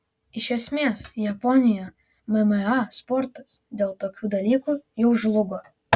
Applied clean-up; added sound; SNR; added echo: none; none; none; none.